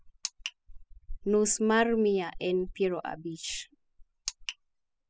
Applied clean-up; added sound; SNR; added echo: classical method spectral subtraction.